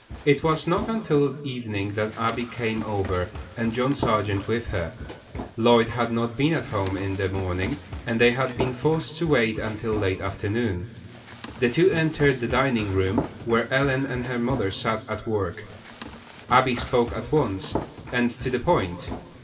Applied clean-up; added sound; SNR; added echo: none; Run; 13 dB; reverberation time 2.7 s.